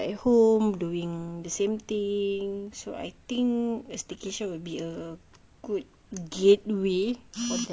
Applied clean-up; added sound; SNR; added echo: none; none; none; none.